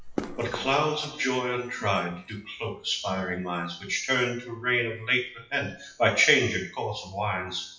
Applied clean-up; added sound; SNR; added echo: classical method WPE with log-MMSE.